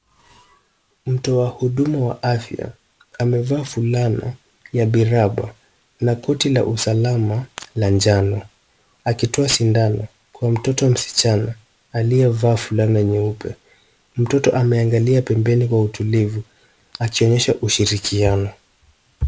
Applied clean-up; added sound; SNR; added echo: none; none; none; none.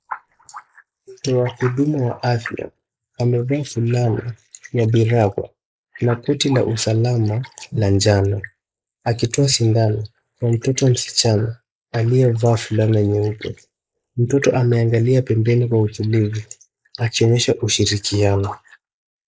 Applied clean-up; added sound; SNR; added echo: neural mask model Resemble Enhance denoiser.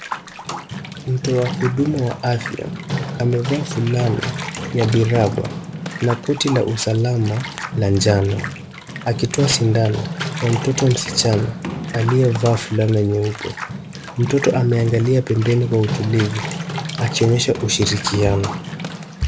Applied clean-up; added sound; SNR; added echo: none; Bathtub (filling or washing) / Water + Run; 8 dB; none.